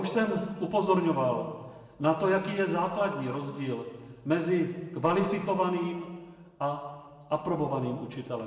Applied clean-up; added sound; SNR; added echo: none; none; none; reverberation time 1.2 s.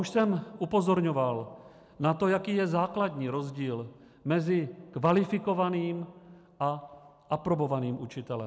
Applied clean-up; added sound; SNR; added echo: none; none; none; none.